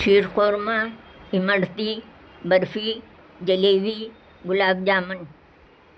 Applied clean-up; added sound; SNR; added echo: none; none; none; none.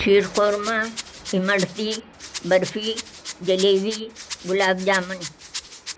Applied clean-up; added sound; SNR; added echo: none; Rattle; 13 dB; none.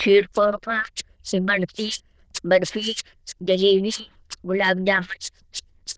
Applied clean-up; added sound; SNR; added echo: neural diffusion model UNIVERSE++.